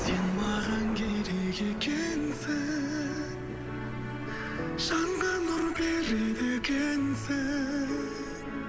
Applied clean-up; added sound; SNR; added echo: none; Thunder; 11 dB; none.